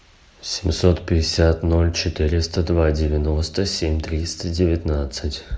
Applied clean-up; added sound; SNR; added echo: none; none; none; none.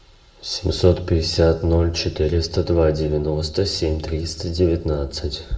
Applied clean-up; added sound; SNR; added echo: none; none; none; reverberation time 1.3 s.